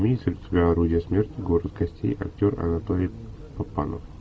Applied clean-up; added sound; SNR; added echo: none; none; none; none.